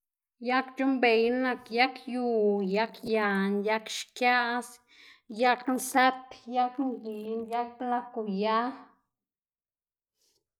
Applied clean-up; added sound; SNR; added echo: neural mask model Resemble Enhance denoiser.